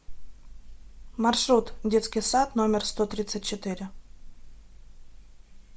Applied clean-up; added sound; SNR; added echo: none; none; none; none.